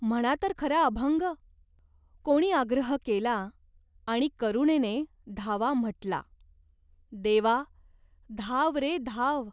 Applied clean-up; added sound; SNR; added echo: none; none; none; none.